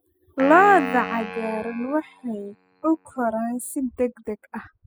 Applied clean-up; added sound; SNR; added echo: classical method spectral subtraction.